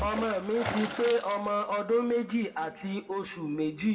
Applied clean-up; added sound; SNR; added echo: none; Water / Splash, splatter; 11 dB; reverberation time 1.2 s.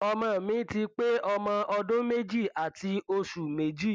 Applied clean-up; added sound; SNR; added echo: none; none; none; none.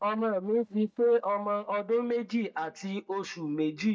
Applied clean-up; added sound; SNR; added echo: neural mask model DeepFilterNet 3.